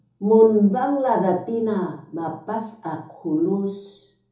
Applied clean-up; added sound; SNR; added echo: none; none; none; reverberation time 1.0 s.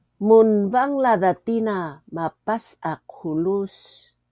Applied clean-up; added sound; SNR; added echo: none; none; none; none.